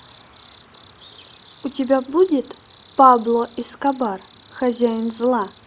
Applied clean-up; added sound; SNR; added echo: none; Cricket; 19 dB; none.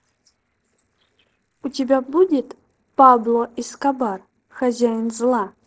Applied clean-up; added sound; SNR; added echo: neural separator model SepFormer DNS4.